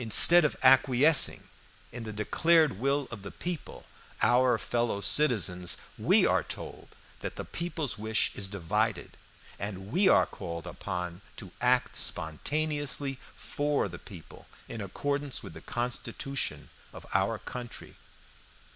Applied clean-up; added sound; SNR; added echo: none; none; none; none.